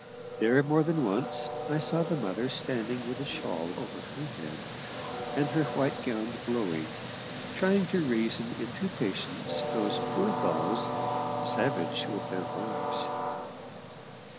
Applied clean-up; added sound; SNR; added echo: none; Train; 4 dB; none.